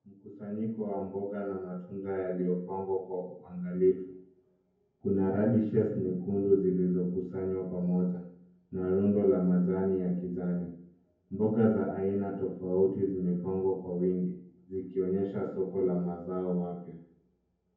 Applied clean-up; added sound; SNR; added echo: none; none; none; reverberation time 0.9 s.